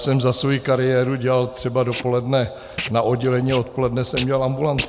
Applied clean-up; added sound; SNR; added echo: none; Packing tape, duct tape; 14 dB; none.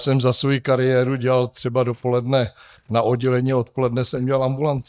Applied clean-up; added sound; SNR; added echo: neural mask model DeepFilterNet 3.